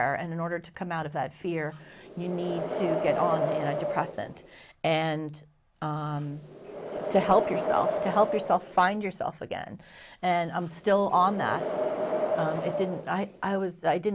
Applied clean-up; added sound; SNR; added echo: none; Wind; 5 dB; none.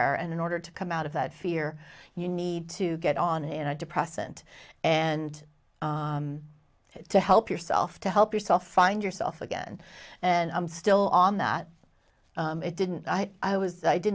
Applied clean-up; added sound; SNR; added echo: none; none; none; none.